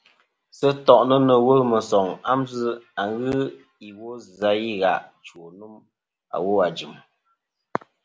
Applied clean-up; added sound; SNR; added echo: none; none; none; none.